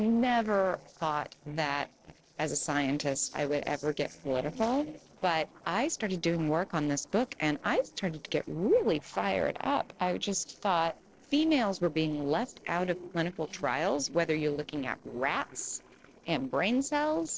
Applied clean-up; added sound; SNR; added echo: neural separator model SepFormer DNS4.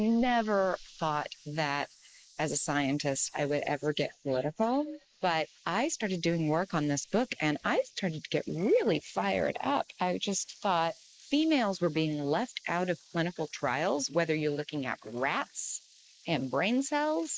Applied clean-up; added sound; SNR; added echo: neural mask model Resemble Enhance denoiser.